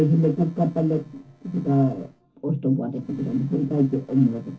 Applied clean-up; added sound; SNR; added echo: neural separator model SepFormer DNS4.